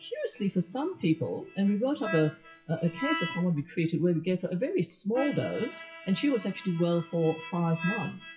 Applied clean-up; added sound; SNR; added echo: classical method WPE with log-MMSE.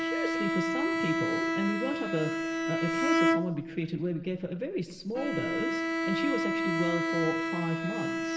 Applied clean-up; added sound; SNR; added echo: none; Bowed string instrument; -3 dB; reverberation time 1.1 s.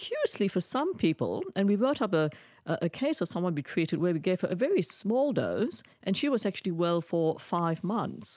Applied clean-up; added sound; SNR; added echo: none; none; none; none.